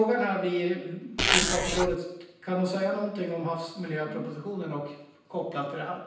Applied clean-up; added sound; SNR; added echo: none; Zipper (clothing); -5 dB; reverberation time 0.9 s.